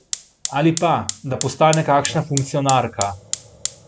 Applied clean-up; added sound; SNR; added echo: none; Fire; 10 dB; none.